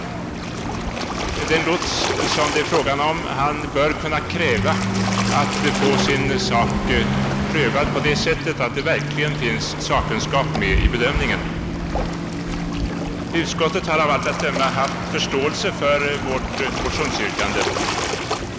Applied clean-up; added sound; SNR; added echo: none; Waves, surf; 0 dB; none.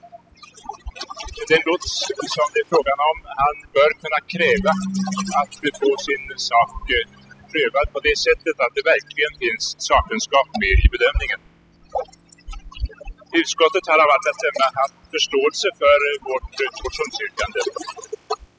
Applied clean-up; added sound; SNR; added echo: classical method spectral subtraction.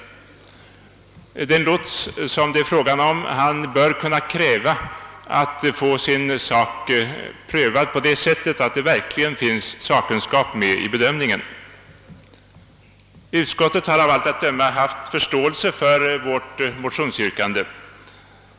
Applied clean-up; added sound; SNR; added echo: none; none; none; none.